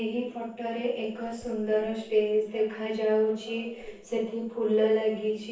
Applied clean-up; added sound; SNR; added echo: neural separator model SepFormer DNS4.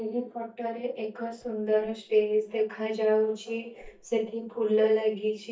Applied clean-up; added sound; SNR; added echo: neural mask model DeepFilterNet 3.